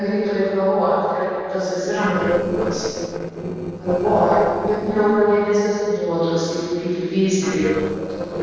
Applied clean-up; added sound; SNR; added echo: neural separator model SepFormer DNS4.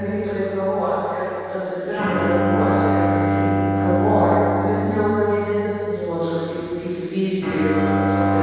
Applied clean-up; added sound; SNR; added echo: none; Bowed string instrument; 1 dB; reverberation time 2.2 s.